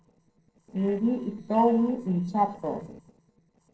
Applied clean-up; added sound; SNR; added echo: neural separator model SepFormer DNS4.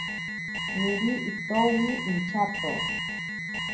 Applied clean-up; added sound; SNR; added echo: none; Alarm; 2 dB; reverberation time 0.6 s.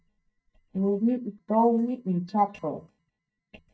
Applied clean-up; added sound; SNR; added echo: neural mask model DeepFilterNet 3.